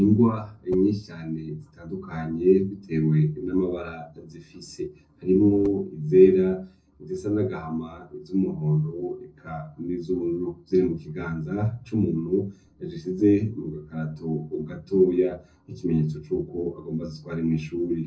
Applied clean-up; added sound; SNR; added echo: neural separator model SepFormer DNS4.